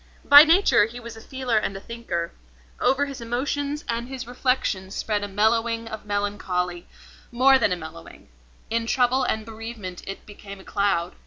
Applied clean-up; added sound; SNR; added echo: none; none; none; none.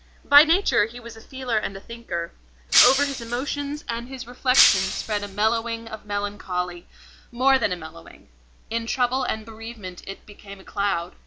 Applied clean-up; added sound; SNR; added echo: none; Shatter; -2 dB; none.